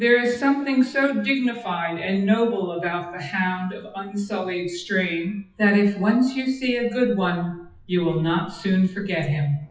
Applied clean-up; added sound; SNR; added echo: classical method WPE with log-MMSE.